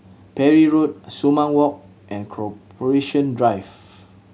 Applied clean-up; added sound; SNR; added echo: none; none; none; none.